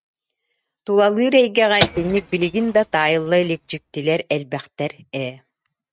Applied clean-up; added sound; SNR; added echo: neural mask model RNNoise.